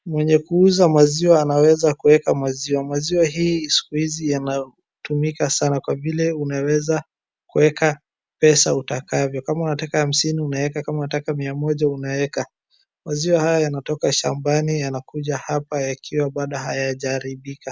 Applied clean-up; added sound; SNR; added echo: none; none; none; none.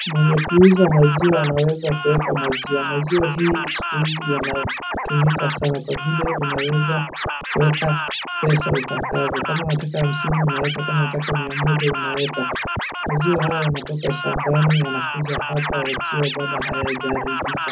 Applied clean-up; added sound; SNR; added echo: none; Scratching (performance technique); 4 dB; reverberation time 0.3 s.